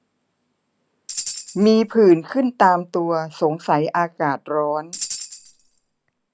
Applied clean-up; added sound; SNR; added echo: none; Tambourine; 13 dB; none.